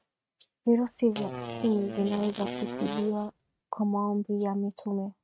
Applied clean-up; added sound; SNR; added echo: neural mask model RNNoise.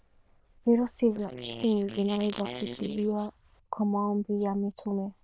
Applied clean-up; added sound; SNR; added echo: neural diffusion model UNIVERSE++.